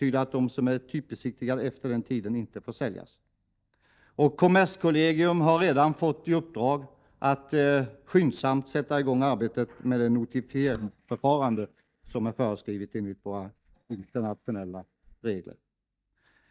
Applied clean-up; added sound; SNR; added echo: neural mask model DeepFilterNet 3.